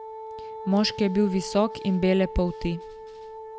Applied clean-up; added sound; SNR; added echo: none; Wind instrument, woodwind instrument; 12 dB; none.